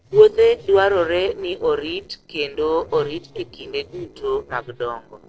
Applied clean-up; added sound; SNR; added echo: neural separator model SepFormer DNS4.